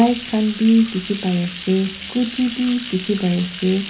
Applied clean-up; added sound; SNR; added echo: none; Bathtub (filling or washing); 14 dB; reverberation time 0.5 s.